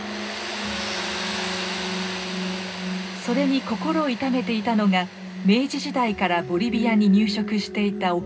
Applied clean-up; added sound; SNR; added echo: none; Tools; 11 dB; reverberation time 0.2 s.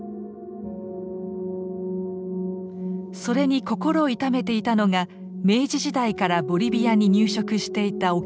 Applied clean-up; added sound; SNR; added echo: none; none; none; none.